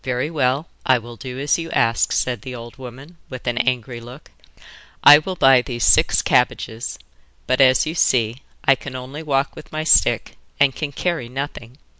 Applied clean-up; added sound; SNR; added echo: none; none; none; none.